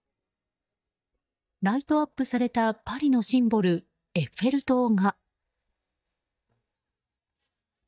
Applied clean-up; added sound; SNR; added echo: neural mask model DeepFilterNet 3.